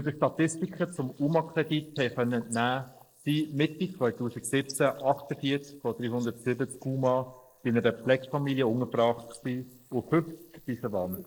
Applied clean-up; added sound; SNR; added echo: neural mask model Resemble Enhance denoiser.